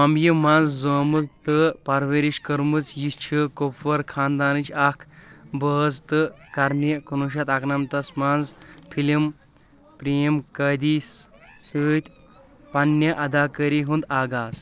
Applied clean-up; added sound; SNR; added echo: neural separator model SepFormer DNS4.